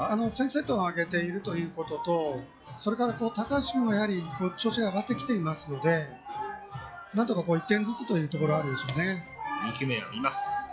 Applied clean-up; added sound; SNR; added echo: classical method log-MMSE.